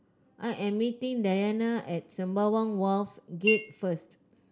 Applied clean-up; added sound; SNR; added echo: none; Chink, clink; 5 dB; none.